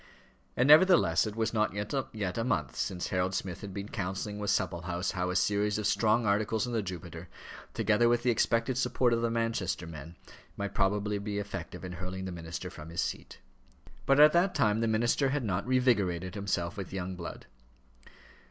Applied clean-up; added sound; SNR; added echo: none; none; none; none.